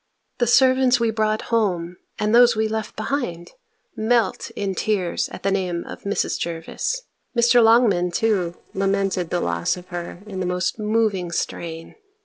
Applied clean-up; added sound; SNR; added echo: neural separator model SepFormer DNS4.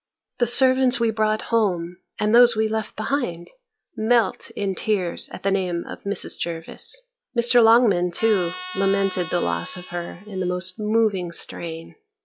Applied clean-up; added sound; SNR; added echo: classical method log-MMSE.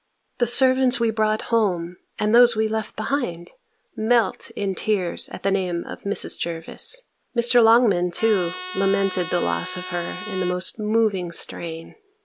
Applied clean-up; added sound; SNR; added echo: none; Trumpet; 11 dB; none.